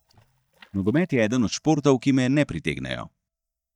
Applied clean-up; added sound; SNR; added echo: neural mask model DeepFilterNet 3.